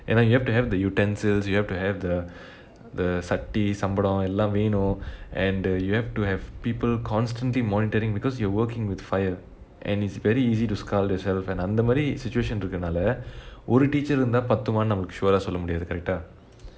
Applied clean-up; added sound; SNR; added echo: none; none; none; none.